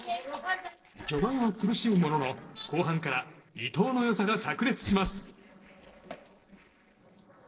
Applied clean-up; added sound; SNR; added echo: neural separator model SepFormer DNS4.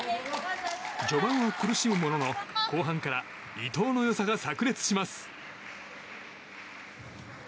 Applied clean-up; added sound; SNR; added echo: none; none; none; none.